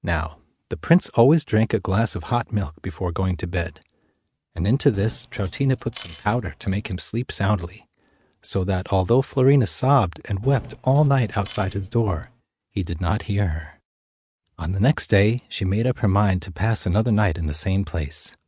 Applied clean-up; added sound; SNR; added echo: neural mask model RNNoise.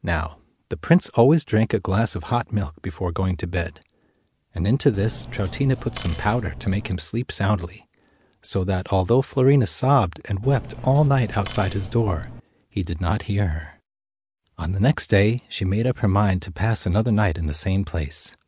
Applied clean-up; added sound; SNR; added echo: none; Cutlery, silverware; 13 dB; none.